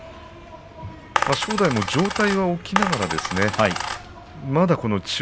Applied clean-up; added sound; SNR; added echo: none; Coin (dropping); 3 dB; none.